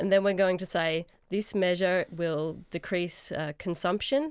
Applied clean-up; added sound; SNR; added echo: none; none; none; none.